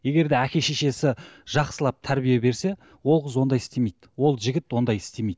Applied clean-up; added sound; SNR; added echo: none; none; none; none.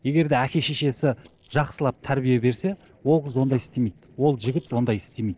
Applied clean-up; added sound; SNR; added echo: neural separator model SepFormer DNS4.